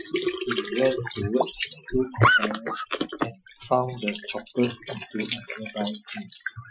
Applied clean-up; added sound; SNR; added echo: classical method Wiener filter.